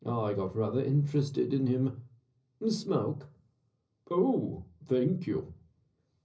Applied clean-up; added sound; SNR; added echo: none; none; none; reverberation time 0.5 s.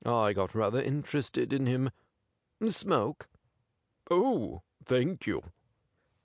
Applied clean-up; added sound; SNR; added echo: none; none; none; none.